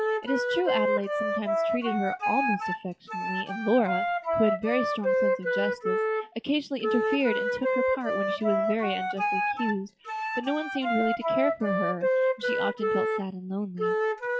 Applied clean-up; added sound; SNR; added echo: classical method log-MMSE.